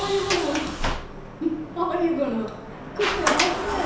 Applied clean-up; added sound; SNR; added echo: none; Sliding door; 2 dB; reverberation time 0.7 s.